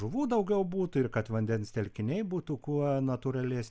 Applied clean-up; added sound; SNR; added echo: none; none; none; none.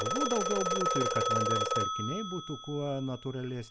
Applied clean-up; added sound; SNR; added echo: none; Telephone; -2 dB; none.